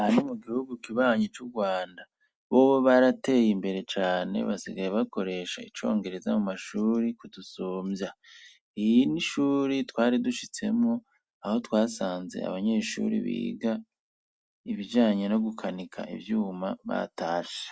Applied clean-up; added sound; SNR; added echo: none; none; none; none.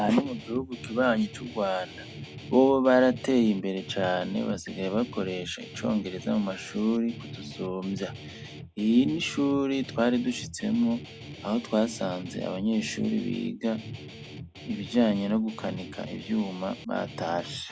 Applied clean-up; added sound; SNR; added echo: none; Guitar; 14 dB; none.